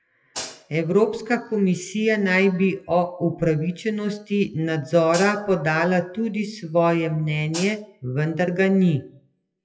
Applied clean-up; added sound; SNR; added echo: classical method WPE with log-MMSE.